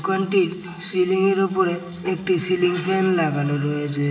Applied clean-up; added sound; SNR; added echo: none; none; none; reverberation time 2.1 s.